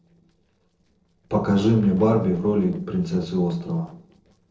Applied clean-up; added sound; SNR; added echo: neural separator model SepFormer DNS4.